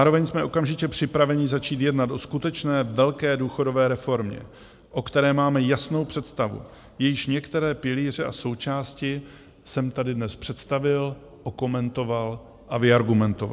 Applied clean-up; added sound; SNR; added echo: none; none; none; none.